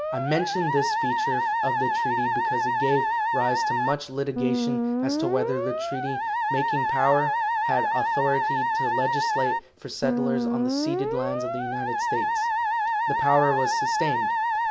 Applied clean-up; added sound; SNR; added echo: none; Musical instrument; -4 dB; none.